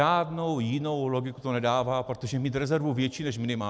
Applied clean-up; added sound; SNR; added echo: none; none; none; none.